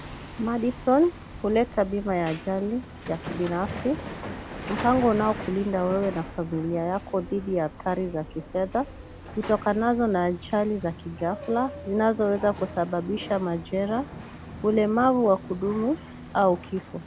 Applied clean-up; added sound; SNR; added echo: none; Hammer; 13 dB; none.